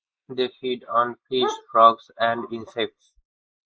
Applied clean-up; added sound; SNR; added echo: neural mask model Resemble Enhance denoiser.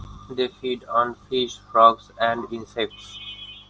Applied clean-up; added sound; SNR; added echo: none; none; none; none.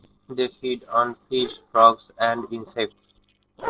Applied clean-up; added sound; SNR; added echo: neural separator model SepFormer DNS4.